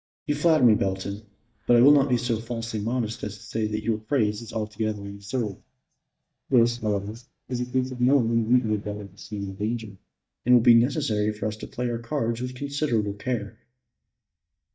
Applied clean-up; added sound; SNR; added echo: neural mask model DeepFilterNet 3.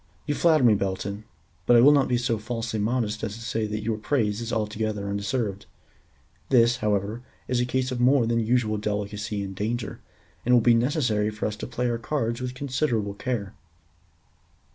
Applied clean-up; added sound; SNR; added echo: none; none; none; none.